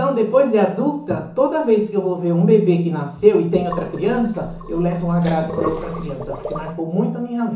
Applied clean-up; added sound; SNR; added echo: none; Sink (filling or washing); 11 dB; reverberation time 0.8 s.